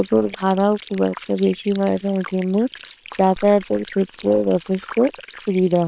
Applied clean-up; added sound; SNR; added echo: neural separator model SepFormer WHAM!.